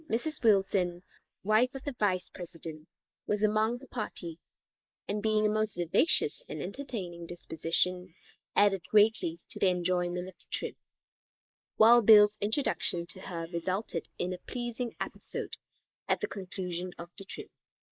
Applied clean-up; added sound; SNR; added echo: neural mask model Resemble Enhance denoiser.